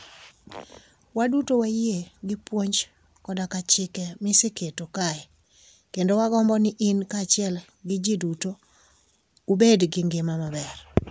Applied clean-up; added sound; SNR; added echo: none; none; none; none.